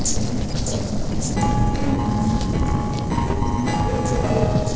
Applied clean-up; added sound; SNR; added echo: neural separator model SepFormer DNS4.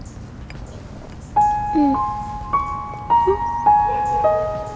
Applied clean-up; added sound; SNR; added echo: none; Drum kit; 19 dB; none.